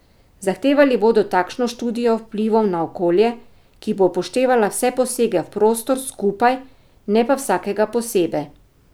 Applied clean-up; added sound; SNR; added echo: none; none; none; none.